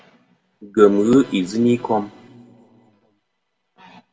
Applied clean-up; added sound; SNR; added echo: none; none; none; reverberation time 1.2 s.